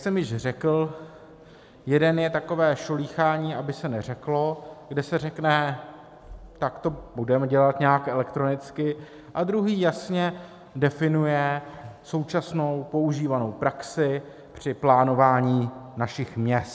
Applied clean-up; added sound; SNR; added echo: none; none; none; none.